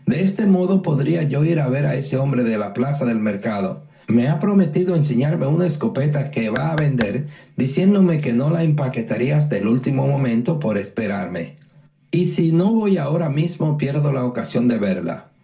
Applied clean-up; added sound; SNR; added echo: none; Knock; 15 dB; reverberation time 0.2 s.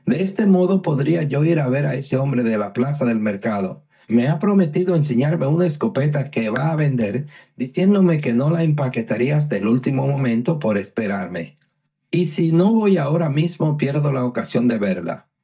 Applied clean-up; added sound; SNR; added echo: neural mask model DeepFilterNet 3.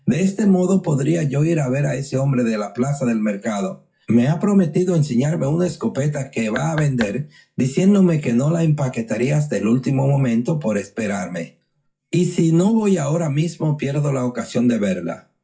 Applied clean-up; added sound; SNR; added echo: classical method WPE with log-MMSE.